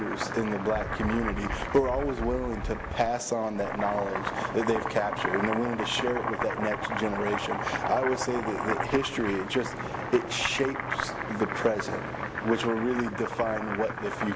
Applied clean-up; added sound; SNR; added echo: none; Wind + Boiling; 4 dB; none.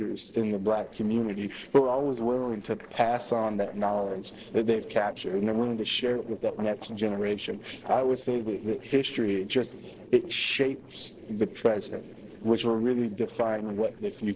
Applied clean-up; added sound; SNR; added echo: neural separator model SepFormer DNS4.